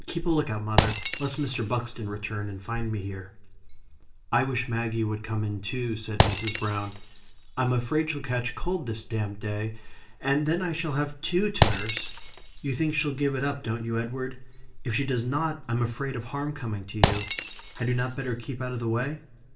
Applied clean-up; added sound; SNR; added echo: none; Shatter; 4 dB; reverberation time 0.4 s.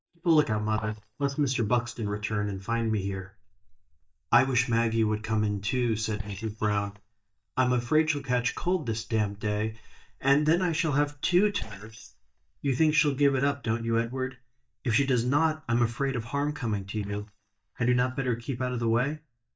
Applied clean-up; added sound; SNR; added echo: neural mask model DeepFilterNet 3.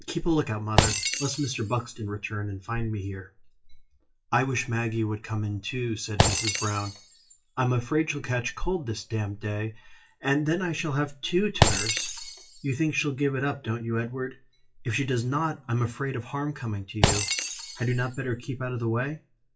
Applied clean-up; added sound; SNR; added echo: classical method WPE with log-MMSE.